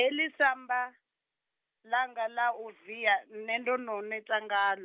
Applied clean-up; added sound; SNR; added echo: none; none; none; none.